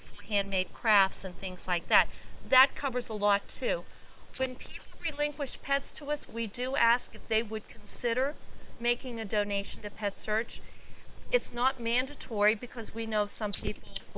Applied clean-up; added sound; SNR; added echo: neural separator model SepFormer WHAM!.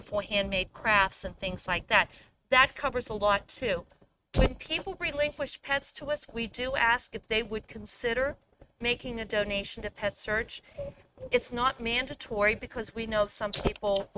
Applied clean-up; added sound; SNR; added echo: neural mask model RNNoise.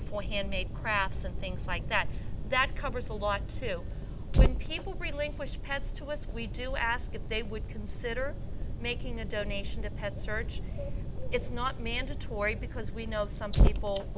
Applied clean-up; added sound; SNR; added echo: none; Fire; -5 dB; none.